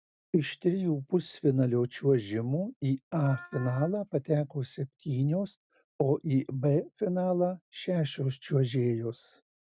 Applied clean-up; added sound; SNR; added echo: neural mask model RNNoise.